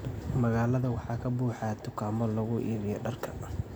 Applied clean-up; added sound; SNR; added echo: none; none; none; none.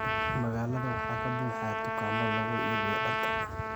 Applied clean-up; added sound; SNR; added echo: none; Trumpet; -3 dB; none.